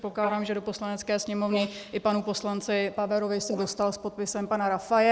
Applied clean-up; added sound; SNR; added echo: neural mask model Resemble Enhance denoiser.